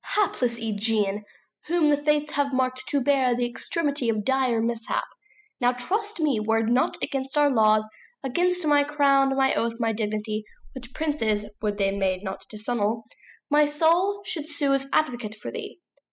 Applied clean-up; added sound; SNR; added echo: classical method spectral subtraction.